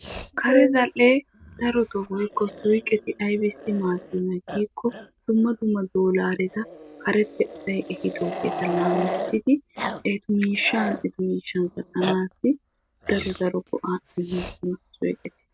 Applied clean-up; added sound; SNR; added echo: none; Growling; 12 dB; none.